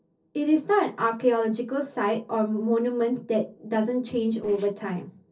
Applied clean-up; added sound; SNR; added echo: neural separator model SepFormer DNS4.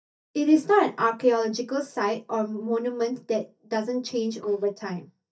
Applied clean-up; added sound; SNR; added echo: neural mask model DeepFilterNet 3.